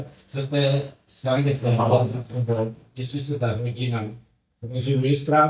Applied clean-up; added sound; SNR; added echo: neural mask model DeepFilterNet 3.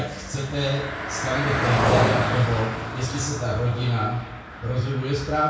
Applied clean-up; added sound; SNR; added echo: none; Car passing by; 2 dB; reverberation time 0.6 s.